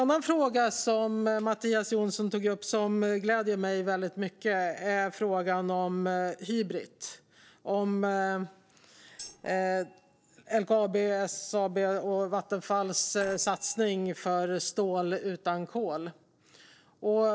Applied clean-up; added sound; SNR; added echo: neural separator model SepFormer DNS4.